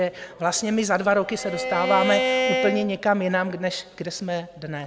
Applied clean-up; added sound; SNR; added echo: none; Bowed string instrument; 1 dB; none.